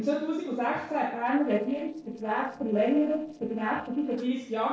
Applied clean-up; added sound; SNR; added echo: neural separator model SepFormer DNS4.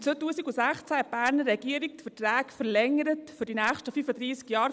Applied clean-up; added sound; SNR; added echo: none; none; none; none.